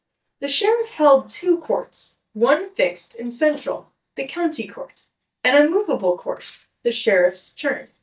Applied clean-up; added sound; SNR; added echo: neural mask model DeepFilterNet 3.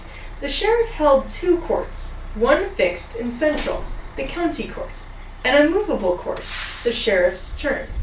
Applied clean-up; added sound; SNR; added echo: none; Truck; 10 dB; reverberation time 0.3 s.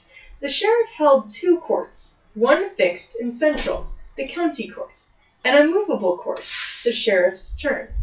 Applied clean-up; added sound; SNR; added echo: classical method WPE with log-MMSE.